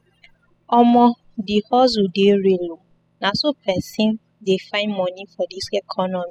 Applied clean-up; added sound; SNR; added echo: classical method spectral subtraction.